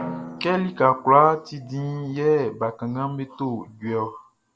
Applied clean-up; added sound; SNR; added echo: none; Drum; 18 dB; none.